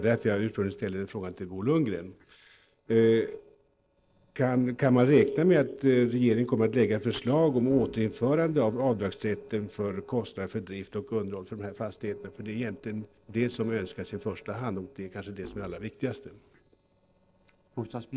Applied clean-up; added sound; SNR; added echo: neural separator model SepFormer DNS4.